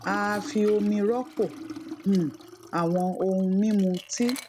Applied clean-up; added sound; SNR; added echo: none; Liquid; 15 dB; none.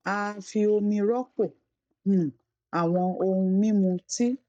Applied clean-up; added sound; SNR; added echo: neural mask model DeepFilterNet 3.